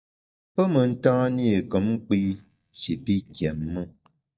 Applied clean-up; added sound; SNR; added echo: neural mask model DeepFilterNet 3.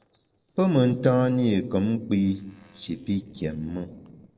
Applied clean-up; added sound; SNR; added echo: neural separator model SepFormer DNS4.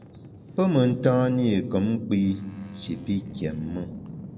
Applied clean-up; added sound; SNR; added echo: none; Boat, Water vehicle; 17 dB; none.